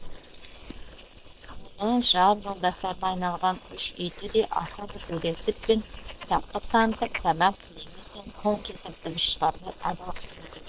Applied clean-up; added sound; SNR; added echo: neural separator model SepFormer WHAM!.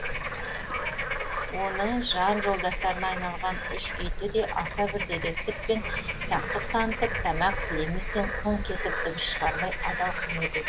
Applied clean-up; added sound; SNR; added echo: none; Bird / Frog; 1 dB; none.